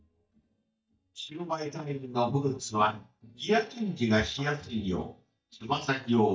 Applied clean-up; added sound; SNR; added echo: neural mask model DeepFilterNet 3.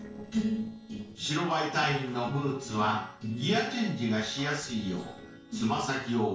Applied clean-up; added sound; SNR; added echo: neural separator model SepFormer DNS4.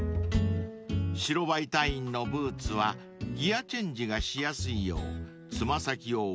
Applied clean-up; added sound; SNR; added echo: none; none; none; none.